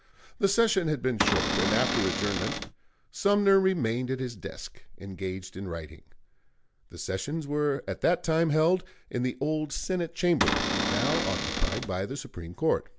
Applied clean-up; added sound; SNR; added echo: none; Cupboard open or close / Door; 0 dB; none.